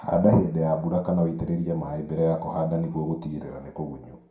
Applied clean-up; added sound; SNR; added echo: none; none; none; reverberation time 0.4 s.